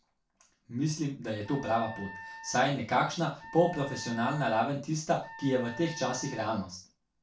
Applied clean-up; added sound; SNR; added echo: none; Wind instrument, woodwind instrument; 15 dB; reverberation time 0.3 s.